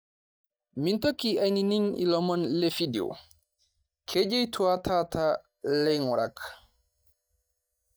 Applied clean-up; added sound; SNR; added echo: neural mask model DeepFilterNet 3.